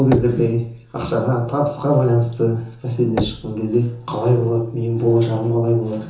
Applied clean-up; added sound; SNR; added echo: none; Knock / Wood; 14 dB; reverberation time 0.7 s.